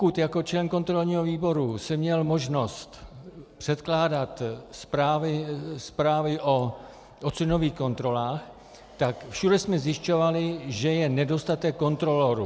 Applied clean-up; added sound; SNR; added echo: none; none; none; none.